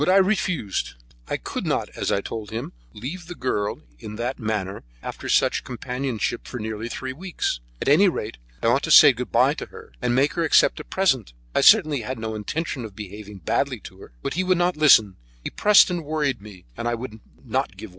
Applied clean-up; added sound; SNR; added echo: none; none; none; none.